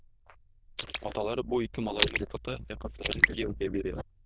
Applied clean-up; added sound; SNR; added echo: neural diffusion model UNIVERSE++.